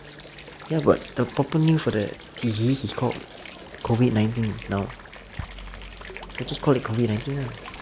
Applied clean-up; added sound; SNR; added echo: none; Water; 16 dB; none.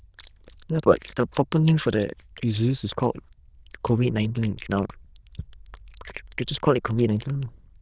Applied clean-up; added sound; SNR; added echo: neural diffusion model UNIVERSE++.